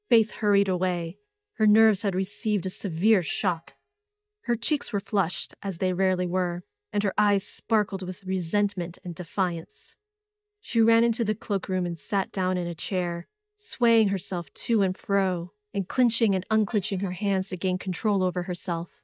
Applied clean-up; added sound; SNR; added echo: neural mask model DeepFilterNet 3.